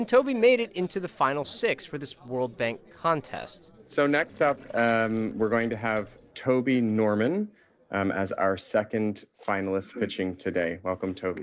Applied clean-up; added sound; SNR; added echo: neural separator model SepFormer DNS4.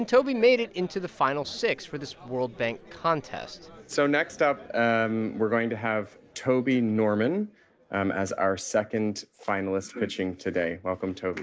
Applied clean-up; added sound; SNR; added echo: none; none; none; none.